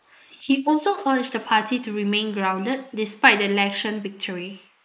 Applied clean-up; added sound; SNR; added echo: neural mask model Resemble Enhance denoiser.